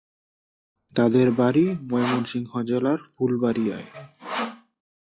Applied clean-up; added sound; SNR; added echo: classical method log-MMSE.